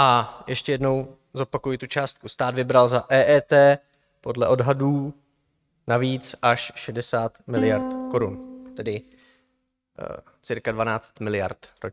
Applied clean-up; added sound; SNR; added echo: neural mask model RNNoise.